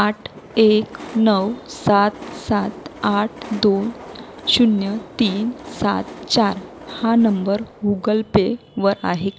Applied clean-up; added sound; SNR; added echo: none; Train; 18 dB; none.